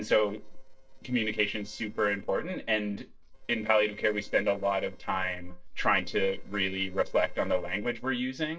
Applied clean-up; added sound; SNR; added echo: neural separator model SepFormer DNS4.